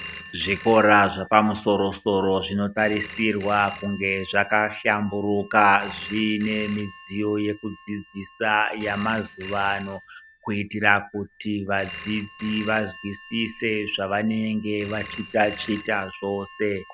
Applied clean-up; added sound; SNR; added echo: none; Telephone; 9 dB; none.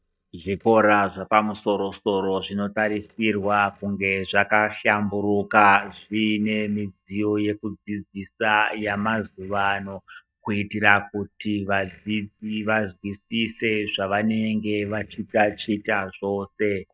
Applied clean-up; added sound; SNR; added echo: neural mask model DeepFilterNet 3.